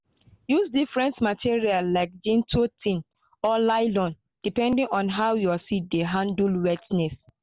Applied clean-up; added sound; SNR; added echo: none; none; none; none.